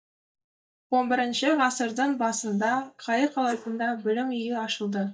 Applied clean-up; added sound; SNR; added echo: neural mask model DeepFilterNet 3.